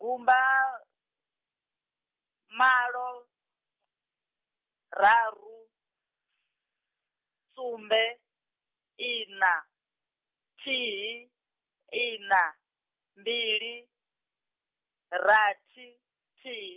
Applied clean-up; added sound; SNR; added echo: none; none; none; none.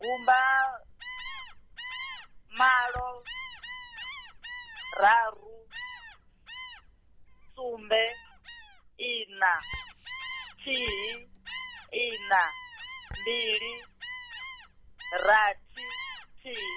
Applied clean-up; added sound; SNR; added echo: none; Gull, seagull; 11 dB; none.